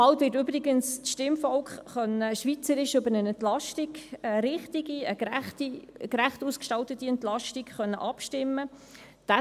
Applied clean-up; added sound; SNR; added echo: none; none; none; none.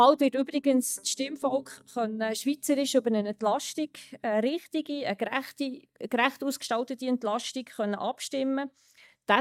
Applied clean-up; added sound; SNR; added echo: neural mask model DeepFilterNet 3.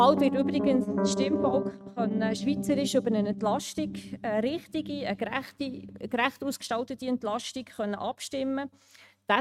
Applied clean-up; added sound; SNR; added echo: neural mask model RNNoise.